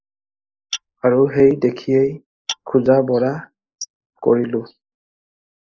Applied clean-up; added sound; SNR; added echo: neural mask model Resemble Enhance denoiser.